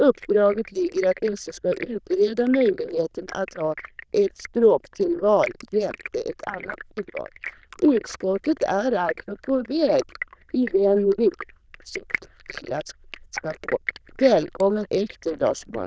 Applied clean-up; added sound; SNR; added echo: neural diffusion model UNIVERSE++.